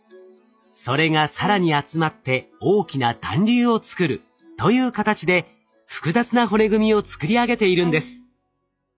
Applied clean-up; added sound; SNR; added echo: classical method log-MMSE.